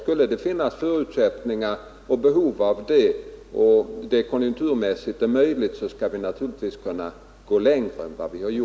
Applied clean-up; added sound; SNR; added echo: none; none; none; none.